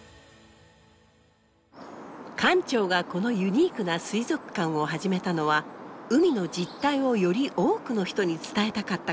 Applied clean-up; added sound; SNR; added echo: none; none; none; none.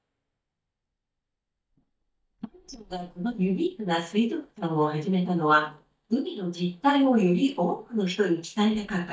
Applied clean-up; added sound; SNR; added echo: neural mask model DeepFilterNet 3.